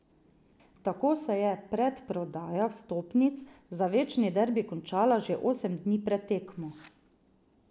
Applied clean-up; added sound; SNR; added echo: none; none; none; none.